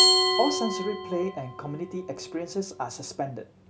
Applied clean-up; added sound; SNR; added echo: none; Glass; -4 dB; none.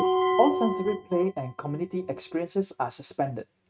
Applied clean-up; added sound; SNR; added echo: neural mask model RNNoise.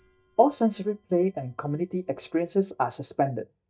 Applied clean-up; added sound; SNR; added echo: neural mask model DeepFilterNet 3.